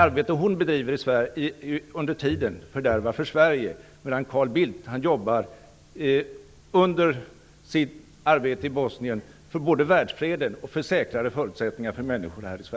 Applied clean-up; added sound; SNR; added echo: none; none; none; none.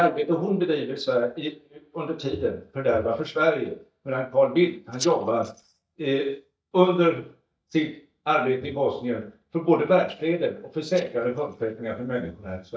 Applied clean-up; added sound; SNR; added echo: neural mask model DeepFilterNet 3.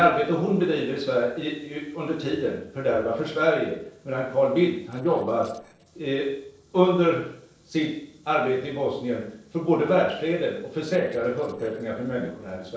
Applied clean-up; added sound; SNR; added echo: neural separator model SepFormer DNS4.